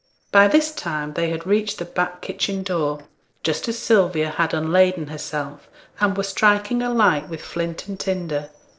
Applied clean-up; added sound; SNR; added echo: neural separator model SepFormer DNS4.